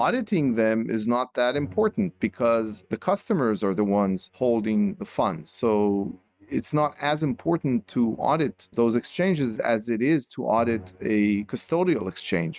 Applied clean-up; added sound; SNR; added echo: neural mask model RNNoise.